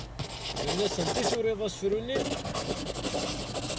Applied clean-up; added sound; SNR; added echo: none; Writing; -1 dB; none.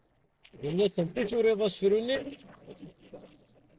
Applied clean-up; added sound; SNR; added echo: neural separator model SepFormer DNS4.